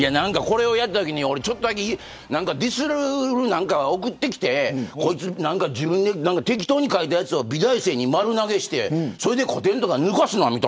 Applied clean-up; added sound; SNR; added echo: none; none; none; none.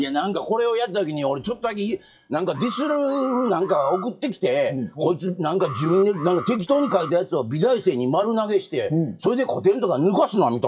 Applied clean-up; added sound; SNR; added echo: classical method WPE with log-MMSE.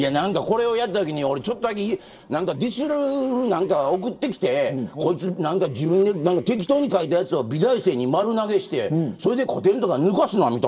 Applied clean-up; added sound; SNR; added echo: neural separator model SepFormer DNS4.